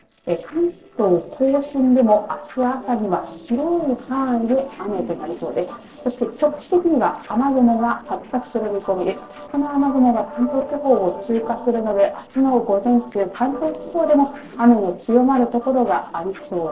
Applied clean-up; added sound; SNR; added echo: neural separator model SepFormer DNS4.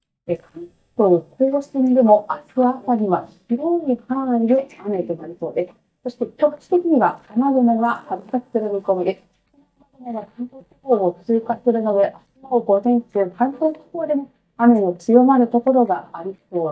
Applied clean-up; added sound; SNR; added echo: neural mask model DeepFilterNet 3.